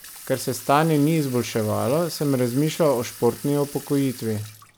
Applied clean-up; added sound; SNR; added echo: none; Sink (filling or washing) / Water tap, faucet; 18 dB; none.